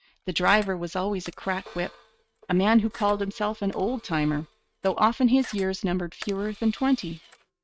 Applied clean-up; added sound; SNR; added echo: neural mask model RNNoise.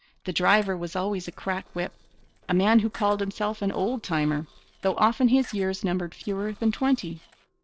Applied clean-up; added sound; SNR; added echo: neural separator model SepFormer DNS4.